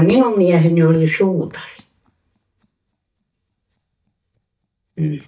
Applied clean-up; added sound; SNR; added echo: neural mask model DeepFilterNet 3.